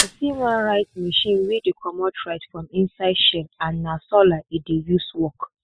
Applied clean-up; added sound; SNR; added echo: classical method spectral subtraction.